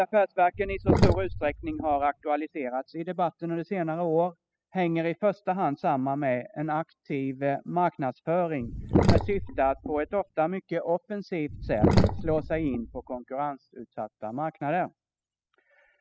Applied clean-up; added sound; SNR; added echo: classical method spectral subtraction.